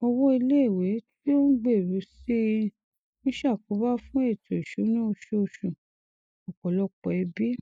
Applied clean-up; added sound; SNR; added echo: neural mask model Resemble Enhance denoiser.